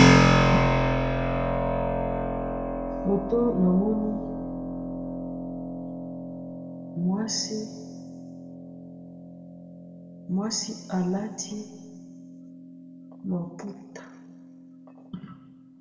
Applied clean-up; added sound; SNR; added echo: none; Keyboard (musical); -4 dB; reverberation time 1.5 s.